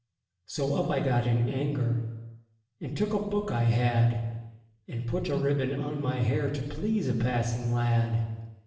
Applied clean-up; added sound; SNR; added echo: none; none; none; reverberation time 1.1 s.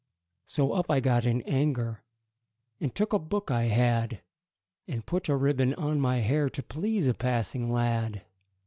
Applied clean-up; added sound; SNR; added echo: none; none; none; none.